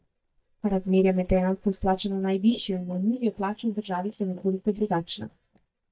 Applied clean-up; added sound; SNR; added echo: neural mask model DeepFilterNet 3.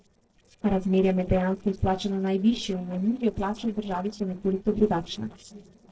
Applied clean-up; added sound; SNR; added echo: neural separator model SepFormer DNS4.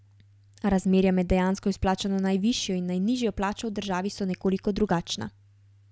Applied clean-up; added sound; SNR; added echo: none; none; none; none.